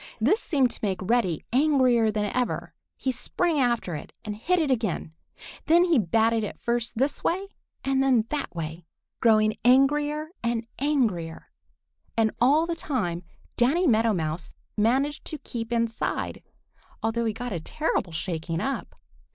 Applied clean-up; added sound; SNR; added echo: neural mask model Resemble Enhance denoiser.